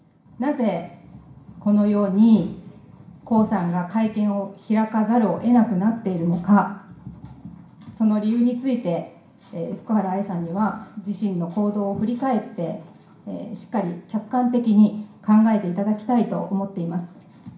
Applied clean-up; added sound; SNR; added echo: none; none; none; reverberation time 0.5 s.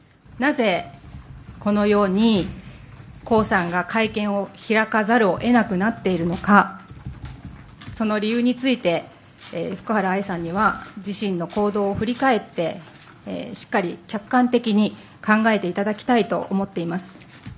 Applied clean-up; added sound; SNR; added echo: none; none; none; none.